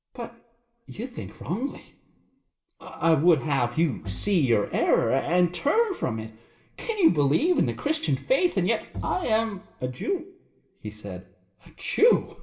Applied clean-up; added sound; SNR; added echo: none; Bowed string instrument; 14 dB; reverberation time 0.6 s.